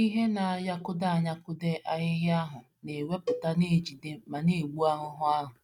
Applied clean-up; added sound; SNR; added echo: neural mask model RNNoise.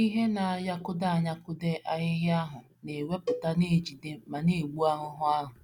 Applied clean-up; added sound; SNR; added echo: none; Cowbell; 10 dB; none.